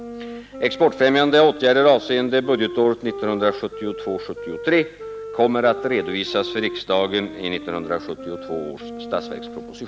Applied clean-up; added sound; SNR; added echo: none; Wind instrument, woodwind instrument; 12 dB; none.